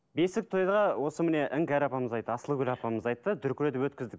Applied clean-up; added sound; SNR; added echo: none; none; none; none.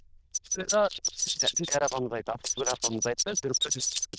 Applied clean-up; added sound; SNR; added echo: neural diffusion model UNIVERSE++.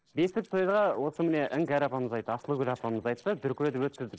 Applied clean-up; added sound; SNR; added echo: neural separator model SepFormer DNS4.